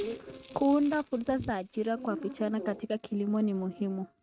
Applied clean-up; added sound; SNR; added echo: neural mask model RNNoise.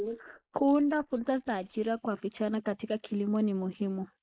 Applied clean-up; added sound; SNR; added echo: neural mask model Resemble Enhance denoiser.